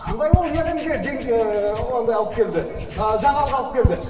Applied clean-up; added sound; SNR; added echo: none; Writing; 5 dB; reverberation time 2.4 s.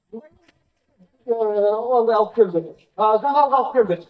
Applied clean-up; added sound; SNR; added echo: neural mask model DeepFilterNet 3.